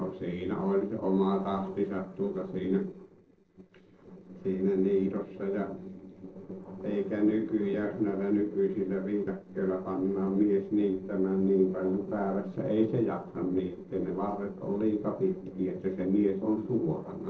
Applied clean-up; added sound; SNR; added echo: neural separator model SepFormer DNS4.